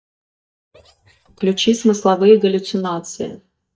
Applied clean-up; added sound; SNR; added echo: neural mask model DeepFilterNet 3.